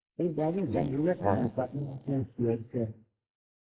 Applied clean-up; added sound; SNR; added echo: neural mask model Resemble Enhance denoiser.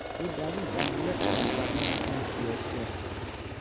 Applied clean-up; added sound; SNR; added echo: none; Fart + Aircraft; -5 dB; none.